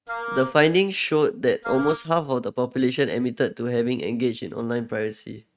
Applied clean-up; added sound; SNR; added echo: neural mask model RNNoise.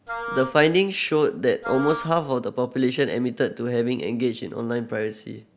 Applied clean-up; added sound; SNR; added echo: none; Wind instrument, woodwind instrument; 10 dB; none.